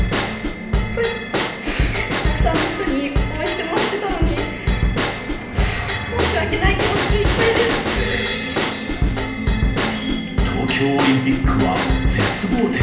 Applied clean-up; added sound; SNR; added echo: none; Bell / Drum / Drum kit; -2 dB; reverberation time 0.8 s.